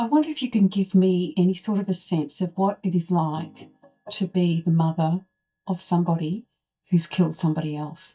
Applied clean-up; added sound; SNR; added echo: neural mask model DeepFilterNet 3.